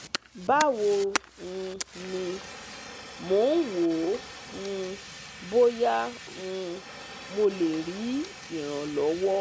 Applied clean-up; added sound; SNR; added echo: none; Fire; 11 dB; none.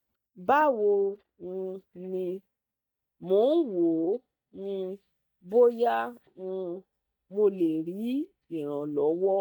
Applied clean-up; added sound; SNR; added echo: neural mask model DeepFilterNet 3.